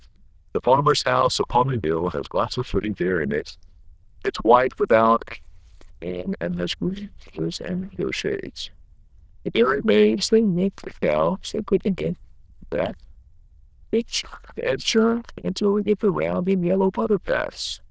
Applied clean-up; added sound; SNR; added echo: neural diffusion model UNIVERSE++.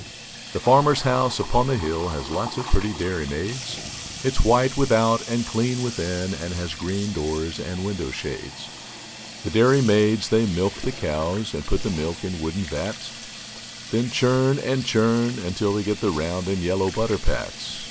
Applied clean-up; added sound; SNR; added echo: none; Sink (filling or washing) / Water tap, faucet; 13 dB; none.